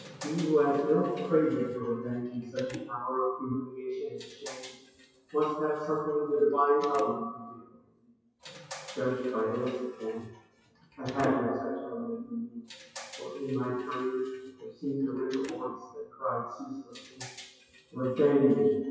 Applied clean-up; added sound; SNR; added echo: classical method WPE with log-MMSE.